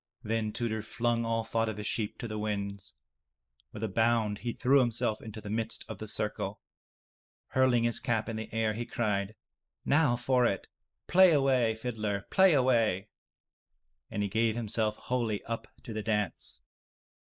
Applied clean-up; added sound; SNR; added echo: neural mask model Resemble Enhance denoiser.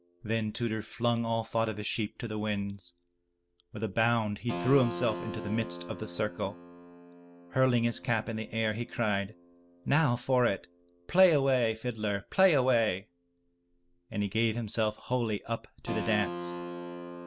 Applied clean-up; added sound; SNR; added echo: none; Keyboard (musical); 13 dB; none.